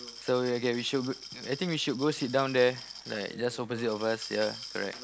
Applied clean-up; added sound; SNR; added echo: none; Glass; 14 dB; none.